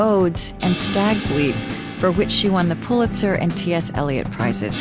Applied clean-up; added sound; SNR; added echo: none; Crash cymbal; 13 dB; none.